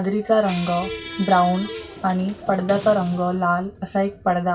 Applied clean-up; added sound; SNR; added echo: none; Squeak; 16 dB; reverberation time 0.2 s.